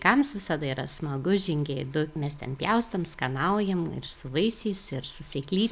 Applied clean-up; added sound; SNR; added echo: none; none; none; none.